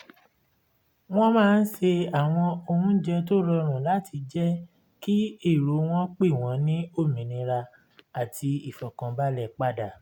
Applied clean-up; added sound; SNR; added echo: none; none; none; none.